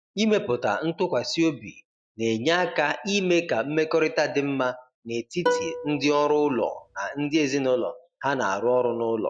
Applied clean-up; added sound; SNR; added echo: none; Plucked string instrument; 6 dB; none.